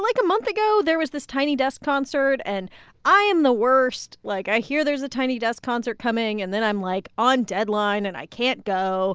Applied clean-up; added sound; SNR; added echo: none; none; none; none.